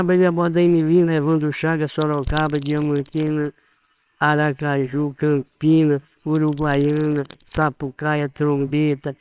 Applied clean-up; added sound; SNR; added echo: neural separator model SepFormer WHAMR!.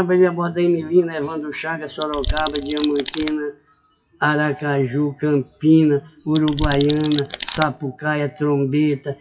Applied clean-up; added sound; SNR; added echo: classical method WPE with log-MMSE.